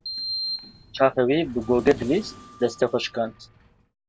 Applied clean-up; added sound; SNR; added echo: none; Sliding door; 12 dB; none.